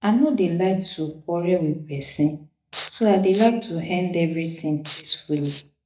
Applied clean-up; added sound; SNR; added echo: neural mask model DeepFilterNet 3.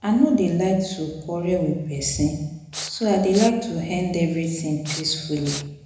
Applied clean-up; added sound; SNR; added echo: none; Respiratory sounds; 11 dB; reverberation time 0.9 s.